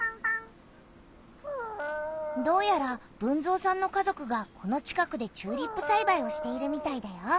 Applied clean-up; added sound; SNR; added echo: none; Dog; 5 dB; none.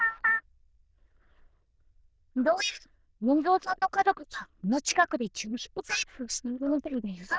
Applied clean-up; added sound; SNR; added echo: neural diffusion model UNIVERSE++.